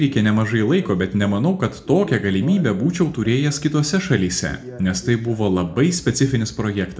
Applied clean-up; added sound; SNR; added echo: none; none; none; reverberation time 0.4 s.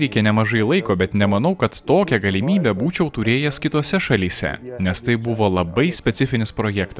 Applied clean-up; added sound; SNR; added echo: none; none; none; none.